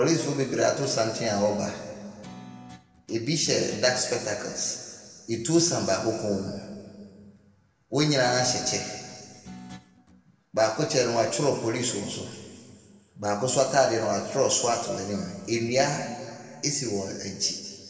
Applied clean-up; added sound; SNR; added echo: none; Guitar; 19 dB; reverberation time 2.1 s.